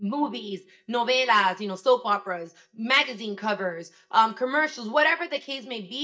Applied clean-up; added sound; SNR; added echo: neural mask model DeepFilterNet 3.